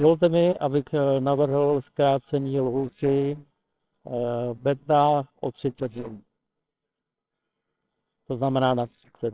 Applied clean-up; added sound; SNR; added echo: neural separator model SepFormer WHAMR!.